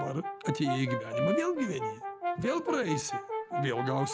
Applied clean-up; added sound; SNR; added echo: none; Brass instrument; 2 dB; none.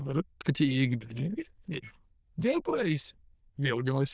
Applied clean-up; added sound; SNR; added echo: neural diffusion model UNIVERSE++.